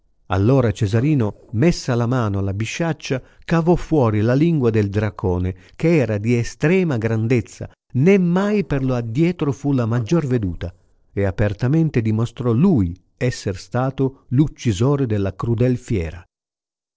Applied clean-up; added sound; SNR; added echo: neural separator model SepFormer DNS4.